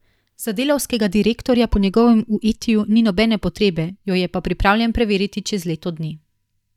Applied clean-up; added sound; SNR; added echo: neural mask model DeepFilterNet 3.